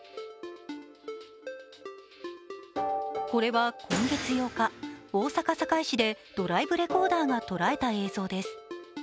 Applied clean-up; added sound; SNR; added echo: none; none; none; none.